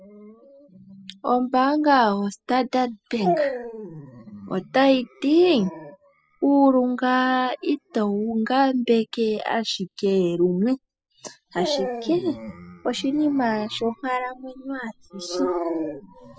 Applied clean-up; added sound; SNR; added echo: classical method spectral subtraction.